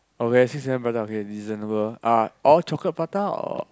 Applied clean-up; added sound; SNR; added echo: none; none; none; none.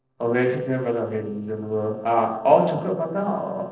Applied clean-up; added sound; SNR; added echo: neural separator model SepFormer DNS4.